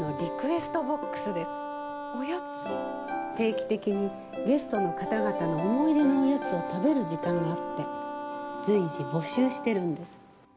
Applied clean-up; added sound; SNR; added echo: none; Wind instrument, woodwind instrument; 8 dB; none.